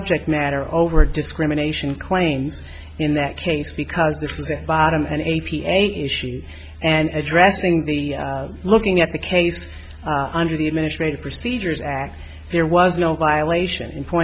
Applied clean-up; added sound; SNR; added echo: none; none; none; none.